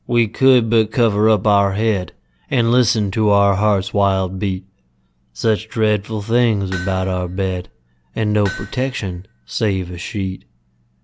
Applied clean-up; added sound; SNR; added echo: none; Hammer; 18 dB; none.